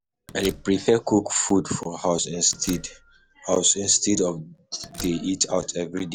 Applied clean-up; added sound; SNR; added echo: none; Slam; 19 dB; none.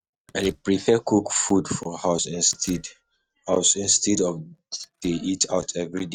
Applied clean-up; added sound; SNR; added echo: neural mask model RNNoise.